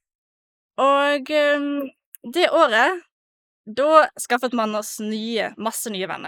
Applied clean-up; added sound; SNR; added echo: neural mask model Resemble Enhance denoiser.